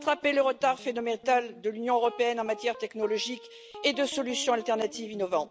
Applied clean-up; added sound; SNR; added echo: none; Guitar; 18 dB; none.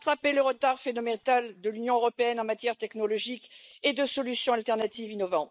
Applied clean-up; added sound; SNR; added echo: neural mask model Resemble Enhance denoiser.